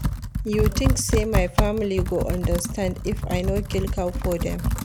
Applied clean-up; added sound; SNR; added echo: none; Computer keyboard; -2 dB; none.